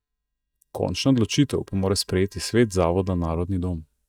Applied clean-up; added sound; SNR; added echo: neural mask model DeepFilterNet 3.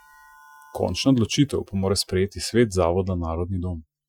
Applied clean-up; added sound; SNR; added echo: classical method Wiener filter.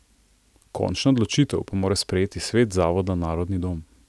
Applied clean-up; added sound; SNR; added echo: none; none; none; none.